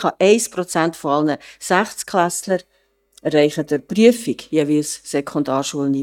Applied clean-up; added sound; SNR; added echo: neural mask model DeepFilterNet 3.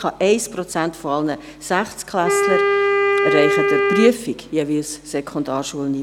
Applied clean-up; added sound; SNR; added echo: none; Wind instrument, woodwind instrument; -2 dB; none.